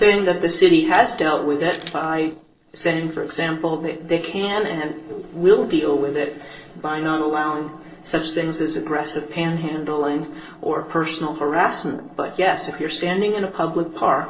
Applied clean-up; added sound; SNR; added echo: neural separator model SepFormer DNS4.